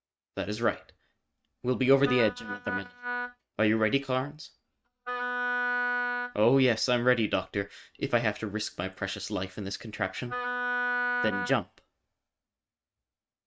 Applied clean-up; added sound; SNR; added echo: neural mask model RNNoise.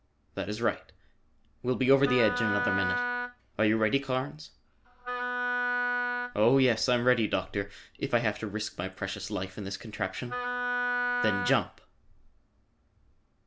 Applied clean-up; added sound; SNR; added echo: none; Wind instrument, woodwind instrument; 1 dB; none.